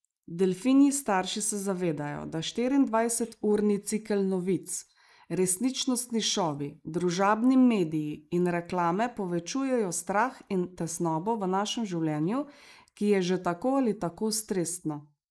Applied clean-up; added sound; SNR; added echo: neural mask model Resemble Enhance denoiser.